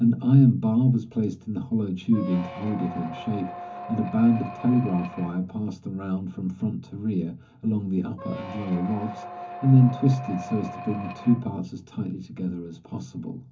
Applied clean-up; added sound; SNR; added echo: none; Squeak; 13 dB; reverberation time 0.3 s.